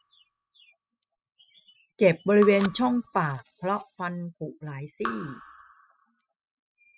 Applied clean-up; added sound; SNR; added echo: classical method spectral subtraction.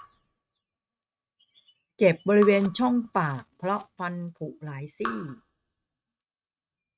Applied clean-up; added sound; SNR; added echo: neural mask model RNNoise.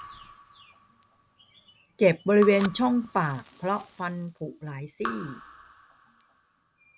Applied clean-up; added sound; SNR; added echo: none; Fire + Raindrop / Drip; 15 dB; none.